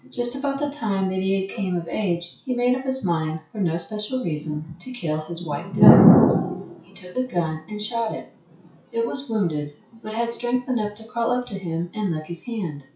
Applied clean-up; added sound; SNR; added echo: classical method WPE with log-MMSE.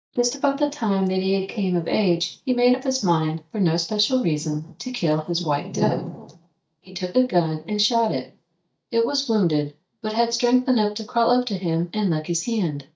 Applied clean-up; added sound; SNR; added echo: neural mask model DeepFilterNet 3.